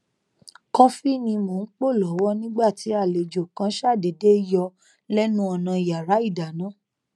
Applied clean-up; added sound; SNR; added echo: none; none; none; none.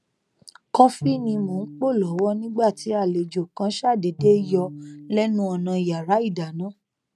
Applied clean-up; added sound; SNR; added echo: none; Bowed string instrument; 15 dB; none.